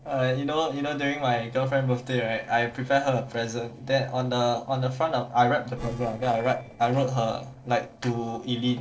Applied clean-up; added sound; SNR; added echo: neural separator model SepFormer DNS4.